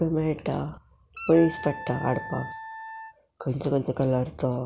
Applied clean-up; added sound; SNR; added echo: none; Wind instrument, woodwind instrument; 12 dB; none.